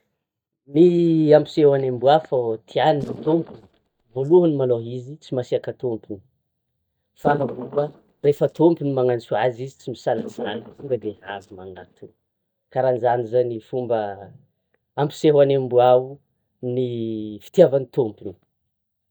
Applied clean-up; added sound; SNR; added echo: neural mask model DeepFilterNet 3.